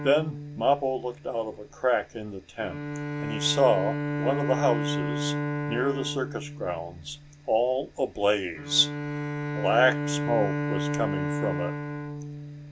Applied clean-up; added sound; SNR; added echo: none; Bowed string instrument; 4 dB; none.